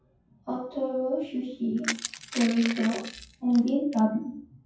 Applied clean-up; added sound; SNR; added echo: classical method WPE with log-MMSE.